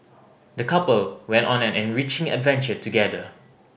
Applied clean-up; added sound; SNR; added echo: none; none; none; none.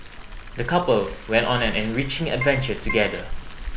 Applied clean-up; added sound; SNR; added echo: none; Keyboard (musical) + Car; 7 dB; none.